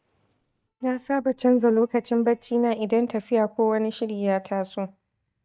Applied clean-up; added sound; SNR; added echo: neural mask model DeepFilterNet 3.